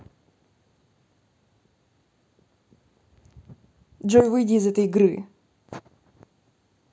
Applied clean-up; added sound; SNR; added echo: none; none; none; none.